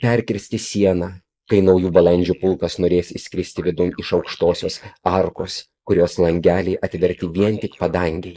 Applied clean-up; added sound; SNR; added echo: neural mask model Resemble Enhance denoiser.